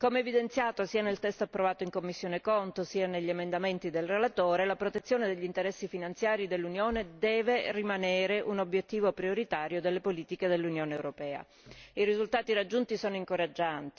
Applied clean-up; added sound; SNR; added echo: none; none; none; none.